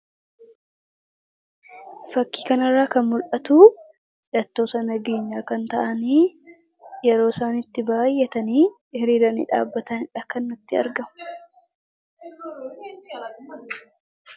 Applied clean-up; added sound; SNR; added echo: none; none; none; none.